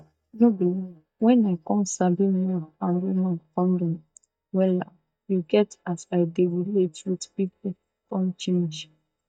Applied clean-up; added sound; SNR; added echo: neural mask model DeepFilterNet 3.